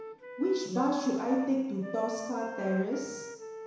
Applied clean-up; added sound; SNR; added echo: none; Wind instrument, woodwind instrument; 11 dB; reverberation time 1.0 s.